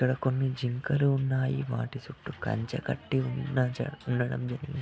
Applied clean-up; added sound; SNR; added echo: none; none; none; none.